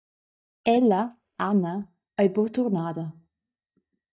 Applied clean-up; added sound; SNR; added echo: neural mask model DeepFilterNet 3.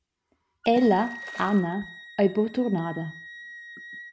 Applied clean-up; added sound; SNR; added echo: none; Water / Splash, splatter + Wind instrument, woodwind instrument; 16 dB; none.